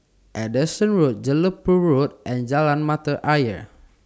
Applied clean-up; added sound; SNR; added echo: none; none; none; none.